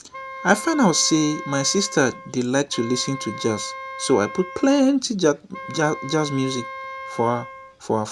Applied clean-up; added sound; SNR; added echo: none; Wind instrument, woodwind instrument; 13 dB; none.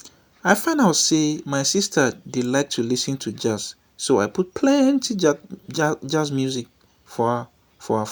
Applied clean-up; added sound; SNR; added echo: none; none; none; none.